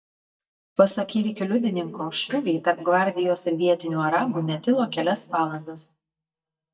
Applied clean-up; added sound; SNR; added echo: neural mask model DeepFilterNet 3.